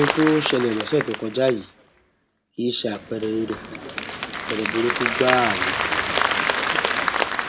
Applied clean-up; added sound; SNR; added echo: none; Applause; 1 dB; none.